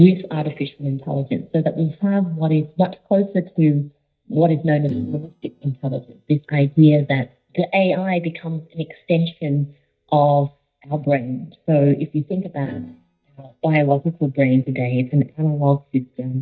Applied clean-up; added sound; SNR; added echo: neural mask model DeepFilterNet 3.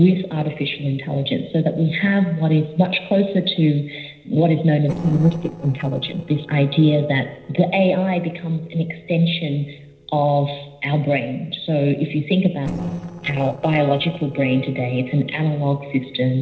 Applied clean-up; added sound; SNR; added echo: neural separator model SepFormer DNS4.